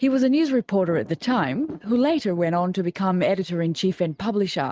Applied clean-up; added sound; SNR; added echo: neural mask model RNNoise.